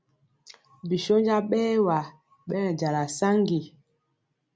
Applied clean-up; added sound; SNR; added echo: none; none; none; none.